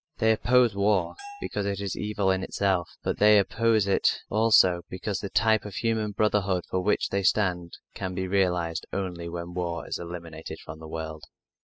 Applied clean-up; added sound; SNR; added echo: classical method spectral subtraction.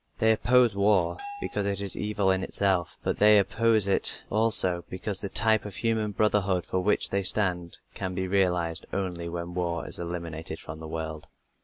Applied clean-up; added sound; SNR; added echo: none; Bell; 18 dB; none.